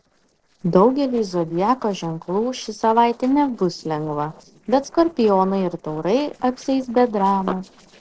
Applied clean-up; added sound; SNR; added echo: neural separator model SepFormer DNS4.